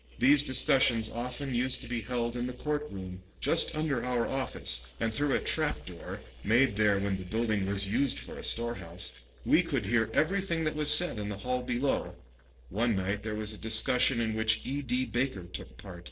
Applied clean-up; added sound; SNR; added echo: neural separator model SepFormer DNS4.